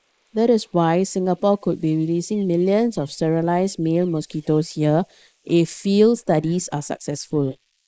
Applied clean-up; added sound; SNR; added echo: neural mask model Resemble Enhance denoiser.